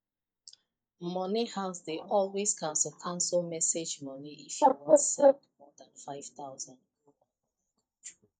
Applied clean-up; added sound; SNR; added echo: neural mask model DeepFilterNet 3.